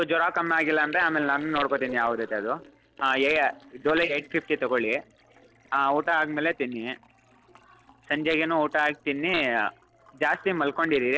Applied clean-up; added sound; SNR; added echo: neural separator model SepFormer DNS4.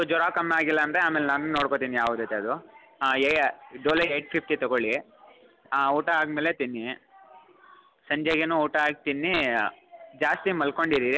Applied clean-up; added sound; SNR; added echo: none; none; none; none.